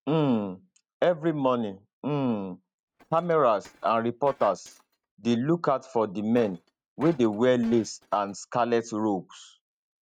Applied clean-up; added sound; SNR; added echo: neural mask model RNNoise.